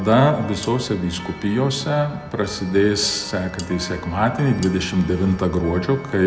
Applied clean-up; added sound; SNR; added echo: none; Clock + Cutlery, silverware; 18 dB; none.